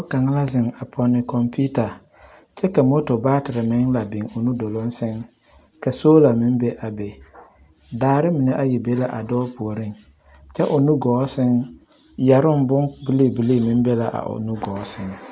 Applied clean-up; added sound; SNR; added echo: none; none; none; none.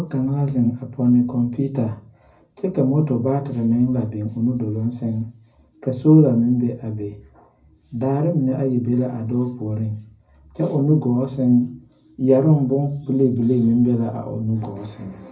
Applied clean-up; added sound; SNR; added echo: none; none; none; reverberation time 0.4 s.